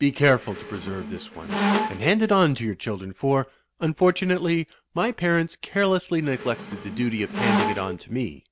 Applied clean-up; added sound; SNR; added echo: none; Squeak; 4 dB; none.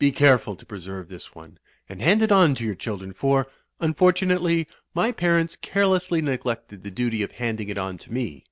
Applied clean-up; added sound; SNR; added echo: none; none; none; none.